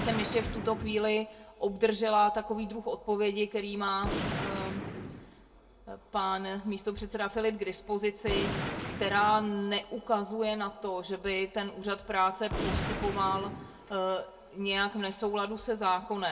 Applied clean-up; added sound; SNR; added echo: none; Gunshot, gunfire; 9 dB; reverberation time 0.2 s.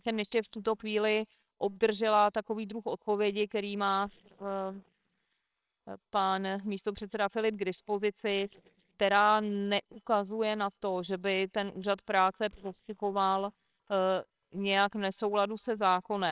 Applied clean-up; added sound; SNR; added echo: neural separator model SepFormer WHAMR!.